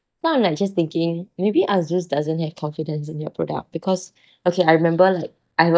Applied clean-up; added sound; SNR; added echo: neural mask model DeepFilterNet 3.